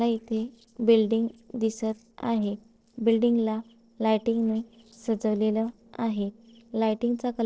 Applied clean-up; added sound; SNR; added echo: neural separator model SepFormer DNS4.